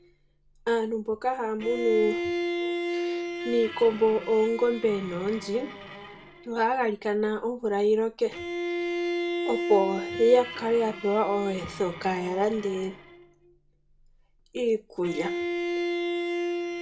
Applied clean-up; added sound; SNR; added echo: none; Bowed string instrument; 6 dB; reverberation time 0.2 s.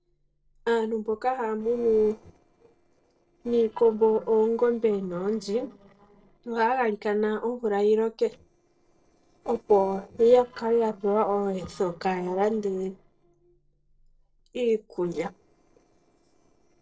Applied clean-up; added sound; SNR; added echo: neural separator model SepFormer DNS4.